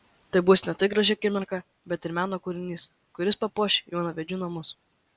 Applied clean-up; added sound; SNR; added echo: none; none; none; none.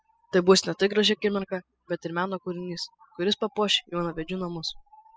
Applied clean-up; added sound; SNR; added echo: classical method spectral subtraction.